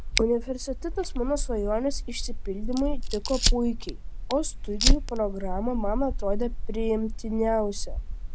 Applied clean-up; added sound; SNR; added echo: none; Fire; -2 dB; none.